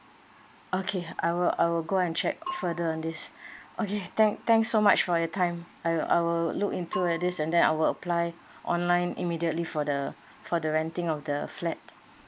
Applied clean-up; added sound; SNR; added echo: none; Bell / Percussion; 16 dB; none.